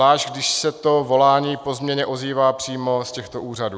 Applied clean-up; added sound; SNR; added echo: none; none; none; none.